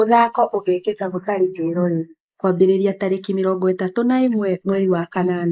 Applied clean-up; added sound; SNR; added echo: neural mask model Resemble Enhance denoiser.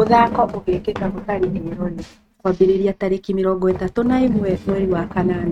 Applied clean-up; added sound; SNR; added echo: neural mask model RNNoise.